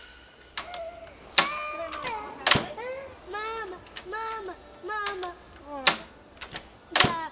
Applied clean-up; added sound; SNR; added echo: none; Slam; -4 dB; none.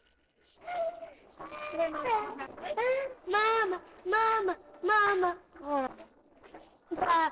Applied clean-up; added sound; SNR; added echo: neural separator model SepFormer DNS4.